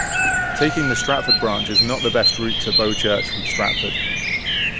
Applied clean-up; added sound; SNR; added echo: none; Bird vocalization, bird call, bird song; -3 dB; none.